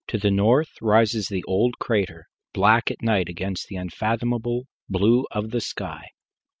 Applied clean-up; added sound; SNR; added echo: none; none; none; none.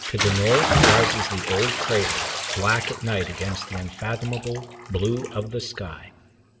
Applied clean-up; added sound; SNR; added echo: none; Bathtub (filling or washing) / Splash, splatter; 0 dB; reverberation time 2.1 s.